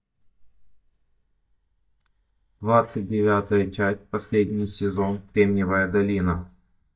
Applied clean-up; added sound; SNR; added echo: neural mask model DeepFilterNet 3.